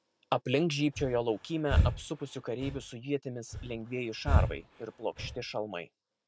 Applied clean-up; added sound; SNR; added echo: none; Breathing; -1 dB; none.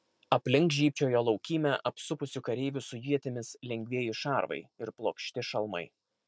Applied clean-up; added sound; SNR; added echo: none; none; none; none.